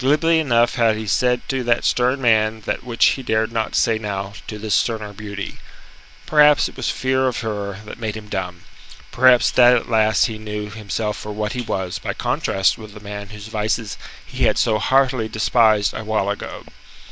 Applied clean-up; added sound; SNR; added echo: none; none; none; none.